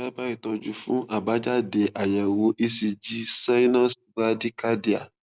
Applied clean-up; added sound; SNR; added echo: none; none; none; none.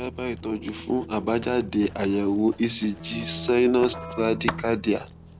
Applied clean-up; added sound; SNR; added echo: none; Writing + Keyboard (musical); 12 dB; none.